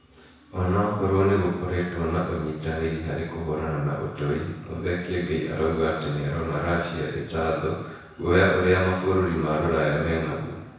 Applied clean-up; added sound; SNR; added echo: none; none; none; reverberation time 1.0 s.